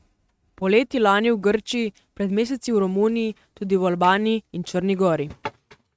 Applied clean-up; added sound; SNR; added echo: neural mask model RNNoise.